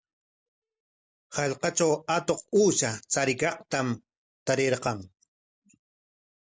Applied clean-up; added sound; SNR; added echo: none; none; none; none.